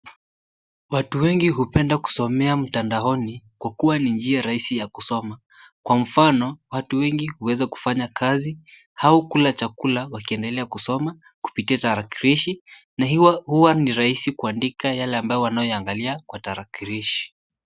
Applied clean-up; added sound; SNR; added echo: none; none; none; none.